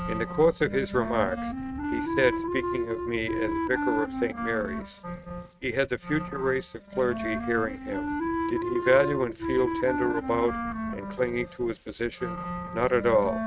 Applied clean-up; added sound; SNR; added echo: neural mask model RNNoise.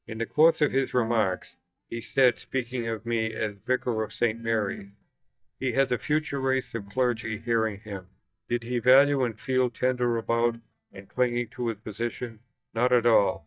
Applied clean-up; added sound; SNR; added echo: neural mask model DeepFilterNet 3.